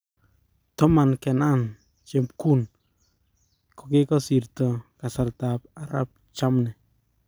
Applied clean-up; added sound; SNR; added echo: none; none; none; none.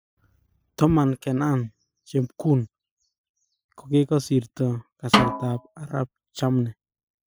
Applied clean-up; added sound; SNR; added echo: classical method spectral subtraction.